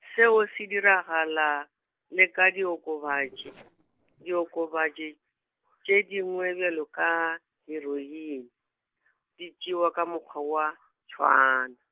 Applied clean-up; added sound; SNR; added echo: neural separator model SepFormer DNS4.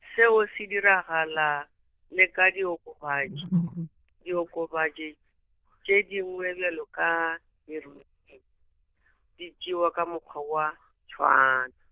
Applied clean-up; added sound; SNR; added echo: neural diffusion model UNIVERSE++.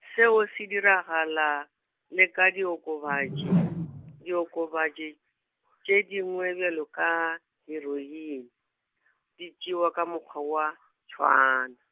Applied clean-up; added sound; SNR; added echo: none; Whoosh, swoosh, swish; 1 dB; none.